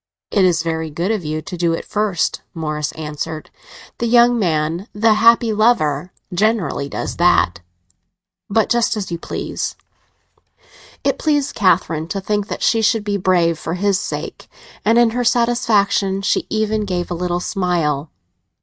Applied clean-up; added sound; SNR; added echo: neural mask model RNNoise.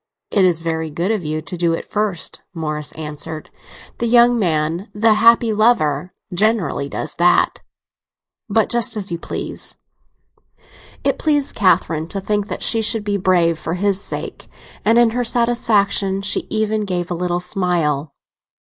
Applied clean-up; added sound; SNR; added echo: neural mask model Resemble Enhance denoiser.